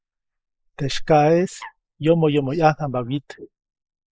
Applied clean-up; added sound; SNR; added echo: neural mask model Resemble Enhance denoiser.